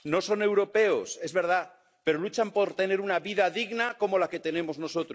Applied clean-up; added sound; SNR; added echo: none; none; none; none.